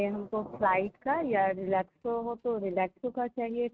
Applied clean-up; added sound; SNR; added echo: neural mask model RNNoise.